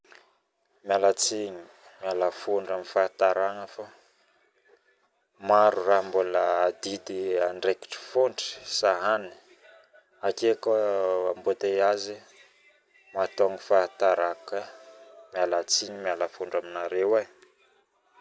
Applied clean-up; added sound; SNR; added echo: none; none; none; none.